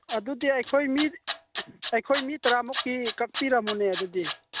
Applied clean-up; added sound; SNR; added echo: none; Tools; 0 dB; none.